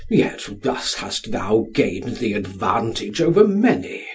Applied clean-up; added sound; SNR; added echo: none; none; none; none.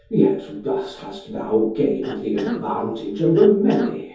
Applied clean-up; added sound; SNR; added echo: none; Cough; 11 dB; reverberation time 0.6 s.